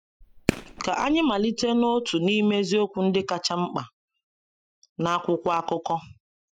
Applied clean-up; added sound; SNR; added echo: classical method Wiener filter.